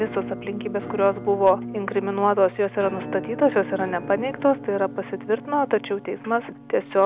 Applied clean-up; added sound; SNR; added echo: none; Musical instrument; 12 dB; none.